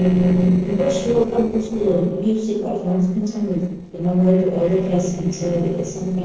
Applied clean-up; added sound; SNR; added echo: neural separator model SepFormer DNS4.